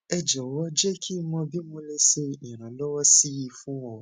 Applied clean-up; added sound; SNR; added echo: none; none; none; none.